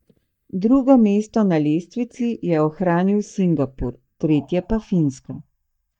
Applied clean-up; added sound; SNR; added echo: neural mask model DeepFilterNet 3.